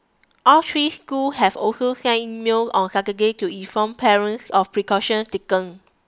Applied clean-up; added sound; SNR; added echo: none; none; none; none.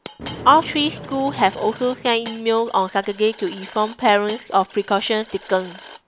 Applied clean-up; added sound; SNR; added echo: none; Coin (dropping) + Thunder; 17 dB; none.